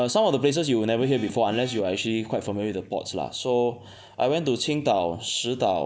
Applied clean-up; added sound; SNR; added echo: none; none; none; none.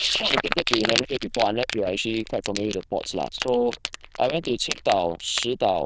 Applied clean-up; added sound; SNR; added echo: neural diffusion model UNIVERSE++.